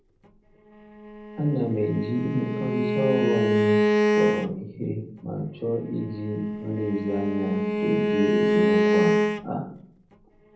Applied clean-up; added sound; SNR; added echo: none; Bowed string instrument; -3 dB; reverberation time 0.6 s.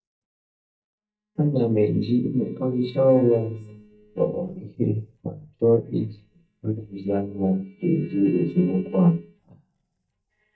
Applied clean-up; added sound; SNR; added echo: neural mask model DeepFilterNet 3.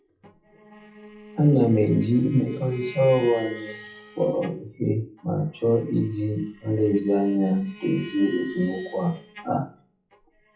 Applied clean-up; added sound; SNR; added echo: classical method WPE with log-MMSE.